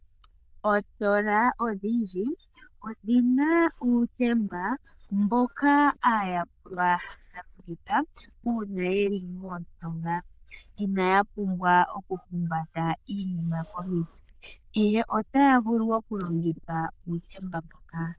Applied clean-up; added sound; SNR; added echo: neural diffusion model UNIVERSE++.